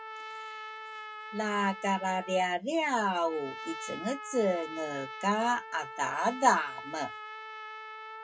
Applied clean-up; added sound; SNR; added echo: none; Trumpet; 11 dB; reverberation time 0.2 s.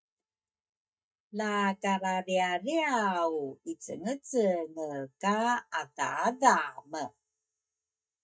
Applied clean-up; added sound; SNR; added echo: neural mask model DeepFilterNet 3.